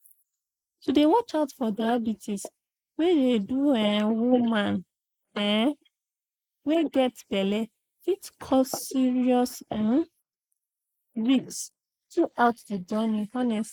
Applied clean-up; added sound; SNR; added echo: neural mask model Resemble Enhance denoiser.